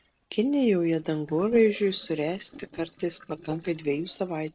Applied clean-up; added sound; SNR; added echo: neural separator model SepFormer DNS4.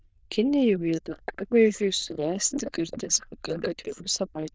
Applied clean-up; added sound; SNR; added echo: neural diffusion model UNIVERSE++.